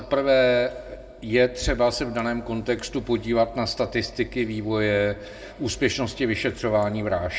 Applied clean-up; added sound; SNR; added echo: none; none; none; reverberation time 1.5 s.